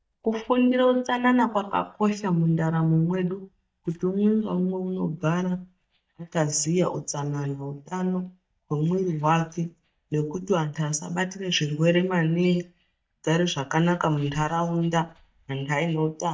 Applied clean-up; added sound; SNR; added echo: neural mask model DeepFilterNet 3.